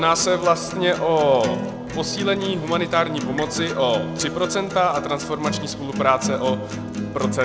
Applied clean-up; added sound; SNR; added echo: none; Acoustic guitar; 7 dB; none.